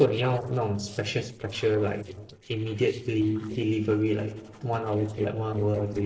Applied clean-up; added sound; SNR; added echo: neural separator model SepFormer DNS4.